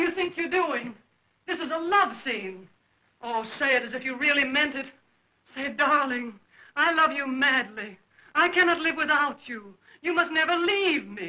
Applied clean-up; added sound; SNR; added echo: none; none; none; none.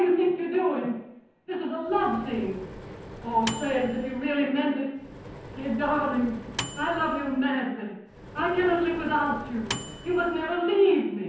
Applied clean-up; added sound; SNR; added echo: none; Microwave oven; 12 dB; reverberation time 0.9 s.